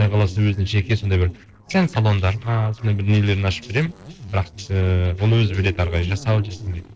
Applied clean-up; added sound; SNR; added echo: neural separator model SepFormer DNS4.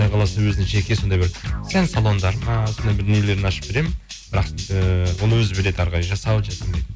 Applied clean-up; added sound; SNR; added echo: none; none; none; none.